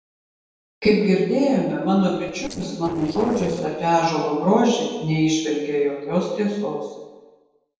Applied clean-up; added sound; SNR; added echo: neural separator model SepFormer DNS4.